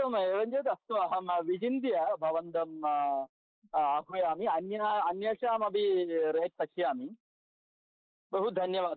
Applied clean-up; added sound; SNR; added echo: neural mask model Resemble Enhance denoiser.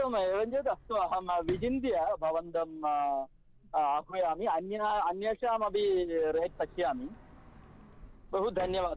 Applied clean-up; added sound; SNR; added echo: none; Sliding door; 19 dB; none.